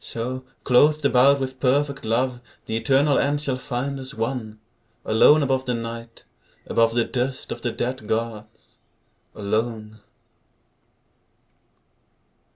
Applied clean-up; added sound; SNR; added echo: none; none; none; none.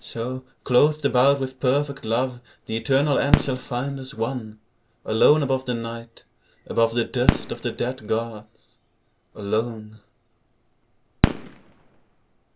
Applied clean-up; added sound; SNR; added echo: none; Fireworks; 6 dB; none.